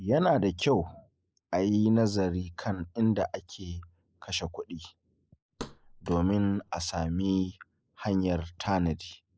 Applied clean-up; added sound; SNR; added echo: neural mask model Resemble Enhance denoiser.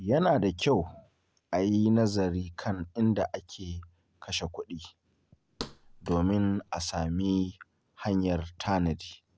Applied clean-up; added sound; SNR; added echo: none; Thump, thud; 17 dB; none.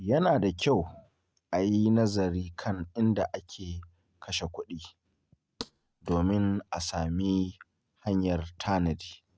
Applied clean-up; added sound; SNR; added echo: neural mask model RNNoise.